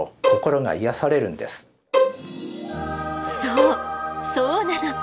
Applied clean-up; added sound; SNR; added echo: none; Bowed string instrument; -1 dB; none.